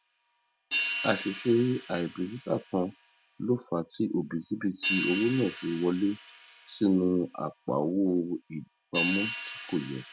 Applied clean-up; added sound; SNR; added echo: none; Hi-hat; 9 dB; none.